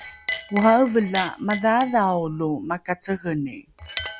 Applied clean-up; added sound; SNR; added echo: none; Chink, clink; 13 dB; none.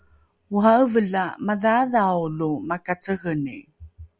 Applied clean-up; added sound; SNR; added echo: none; none; none; none.